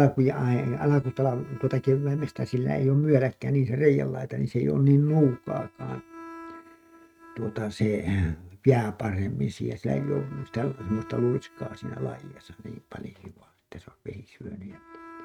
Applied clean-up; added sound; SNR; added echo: neural mask model RNNoise.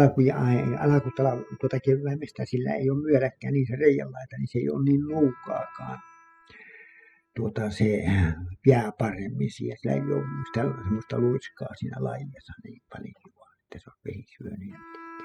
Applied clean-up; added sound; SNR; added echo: classical method spectral subtraction.